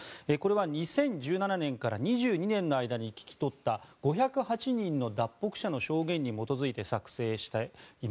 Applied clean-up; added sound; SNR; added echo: none; none; none; none.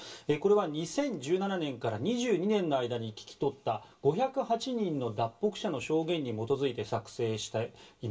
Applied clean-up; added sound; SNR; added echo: none; none; none; reverberation time 0.2 s.